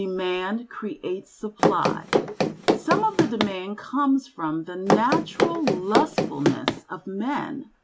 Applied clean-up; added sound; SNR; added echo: none; Run; -3 dB; none.